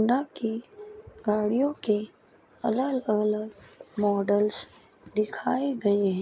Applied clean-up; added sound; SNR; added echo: none; none; none; none.